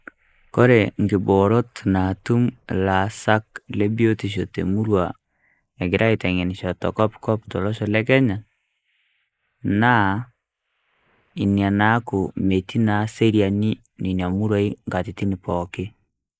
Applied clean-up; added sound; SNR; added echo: neural mask model Resemble Enhance denoiser.